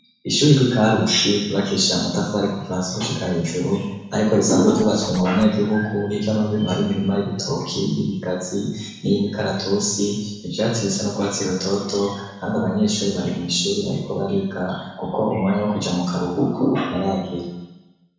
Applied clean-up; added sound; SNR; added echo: none; Zipper (clothing); 17 dB; reverberation time 1.0 s.